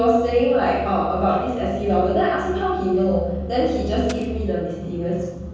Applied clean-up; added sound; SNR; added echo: none; Coin (dropping); 19 dB; reverberation time 1.3 s.